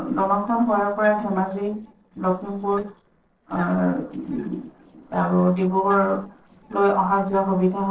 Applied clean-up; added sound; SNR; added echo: neural separator model SepFormer DNS4.